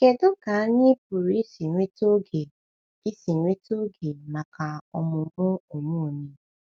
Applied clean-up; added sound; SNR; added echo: none; none; none; none.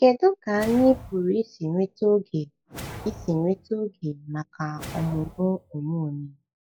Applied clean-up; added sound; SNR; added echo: classical method log-MMSE.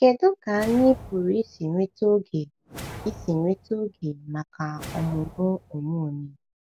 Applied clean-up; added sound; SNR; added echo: none; Whoosh, swoosh, swish; 17 dB; none.